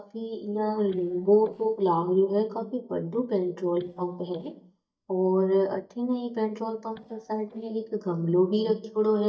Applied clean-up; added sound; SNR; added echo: neural mask model DeepFilterNet 3.